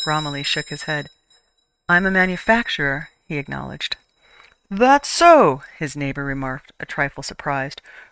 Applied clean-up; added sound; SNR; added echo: neural mask model RNNoise.